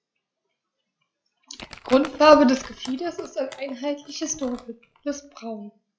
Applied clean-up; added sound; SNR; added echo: classical method log-MMSE.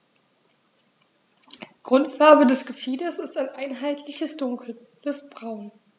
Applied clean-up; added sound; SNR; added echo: none; none; none; none.